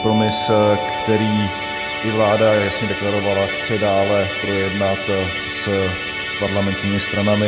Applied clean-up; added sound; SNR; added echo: none; Musical instrument; 5 dB; none.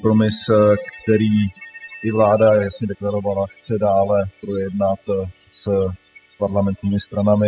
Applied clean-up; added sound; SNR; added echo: classical method spectral subtraction.